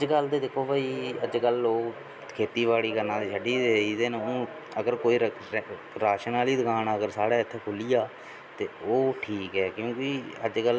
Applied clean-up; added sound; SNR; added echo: none; none; none; none.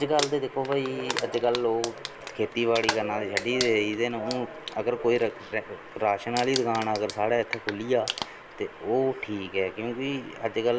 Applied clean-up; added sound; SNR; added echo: none; Crumpling, crinkling; 11 dB; none.